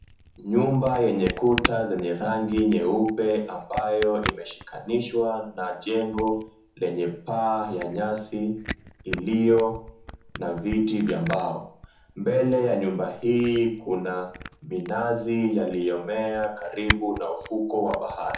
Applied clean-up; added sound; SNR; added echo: none; Camera; 11 dB; reverberation time 0.6 s.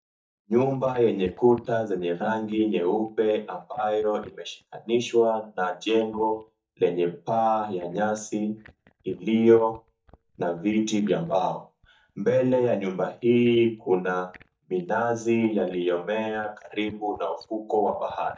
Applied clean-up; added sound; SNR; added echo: neural mask model DeepFilterNet 3.